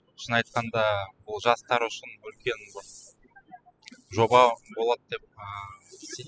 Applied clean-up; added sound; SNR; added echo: classical method spectral subtraction.